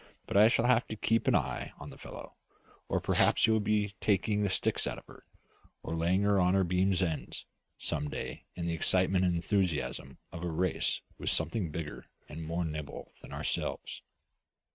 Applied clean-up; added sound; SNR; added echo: neural mask model RNNoise.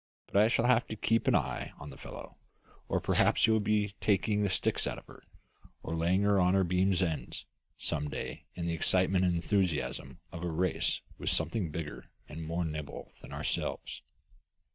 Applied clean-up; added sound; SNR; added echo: neural mask model DeepFilterNet 3.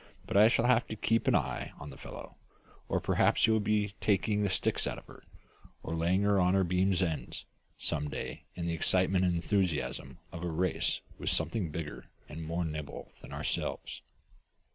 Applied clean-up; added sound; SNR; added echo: none; none; none; none.